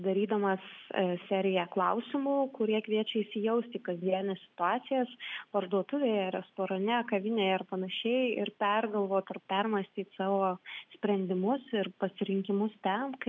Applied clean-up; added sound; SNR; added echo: none; none; none; none.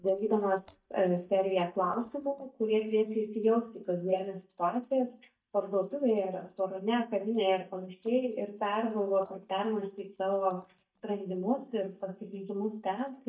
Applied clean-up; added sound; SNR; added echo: neural mask model DeepFilterNet 3.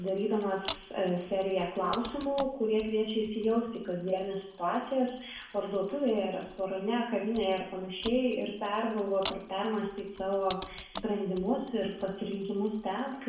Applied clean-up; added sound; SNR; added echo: none; Mechanisms; 13 dB; reverberation time 0.7 s.